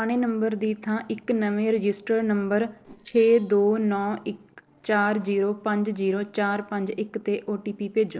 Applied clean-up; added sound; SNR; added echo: neural separator model SepFormer DNS4.